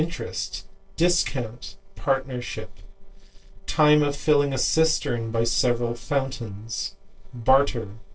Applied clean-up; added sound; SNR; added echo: neural separator model SepFormer DNS4.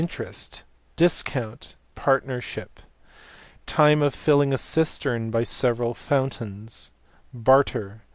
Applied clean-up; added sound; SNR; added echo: none; none; none; none.